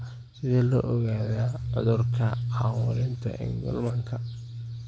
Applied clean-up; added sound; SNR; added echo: none; none; none; none.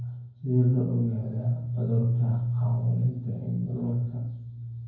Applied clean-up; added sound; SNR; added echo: none; none; none; reverberation time 0.9 s.